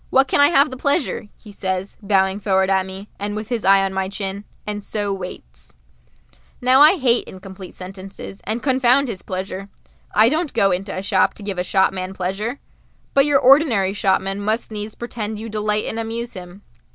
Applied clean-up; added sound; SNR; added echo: none; none; none; none.